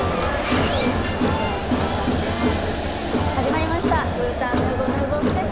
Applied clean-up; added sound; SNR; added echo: none; Crowd; -4 dB; none.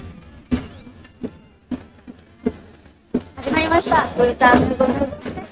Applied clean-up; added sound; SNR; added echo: neural mask model RNNoise.